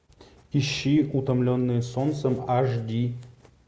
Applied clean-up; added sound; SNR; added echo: none; none; none; none.